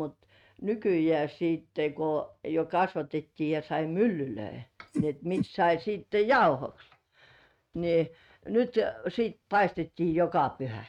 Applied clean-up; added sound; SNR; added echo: neural mask model RNNoise.